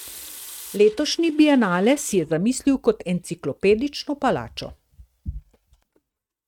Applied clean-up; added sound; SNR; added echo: neural mask model RNNoise.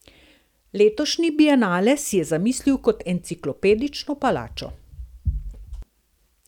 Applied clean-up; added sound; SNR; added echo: none; none; none; none.